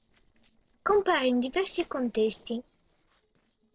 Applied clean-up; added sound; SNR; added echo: neural separator model SepFormer DNS4.